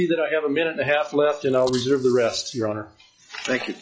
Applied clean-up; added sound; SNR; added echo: classical method log-MMSE.